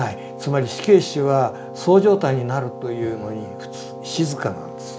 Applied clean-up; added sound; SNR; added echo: none; Keyboard (musical); 13 dB; none.